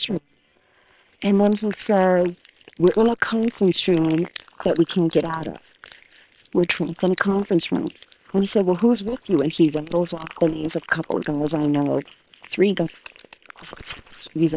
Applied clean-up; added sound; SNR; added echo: neural separator model SepFormer WHAM!.